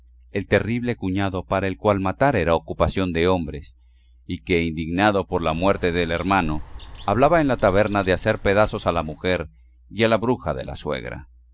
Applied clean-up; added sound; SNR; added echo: none; Bird; 13 dB; none.